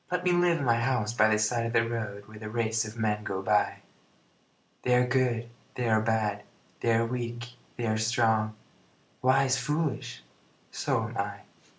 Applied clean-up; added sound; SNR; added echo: none; none; none; none.